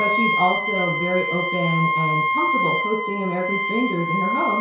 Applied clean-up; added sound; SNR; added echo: none; Wind instrument, woodwind instrument; -2 dB; reverberation time 0.6 s.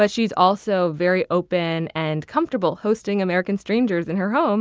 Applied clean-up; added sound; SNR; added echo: none; none; none; none.